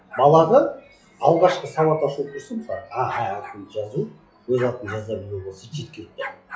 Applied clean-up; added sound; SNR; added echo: classical method log-MMSE.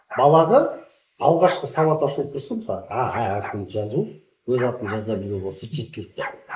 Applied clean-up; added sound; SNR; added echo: neural mask model Resemble Enhance denoiser.